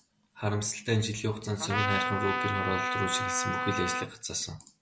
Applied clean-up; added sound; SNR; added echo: none; Trumpet; -1 dB; none.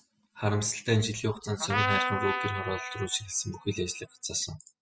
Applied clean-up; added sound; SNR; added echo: classical method spectral subtraction.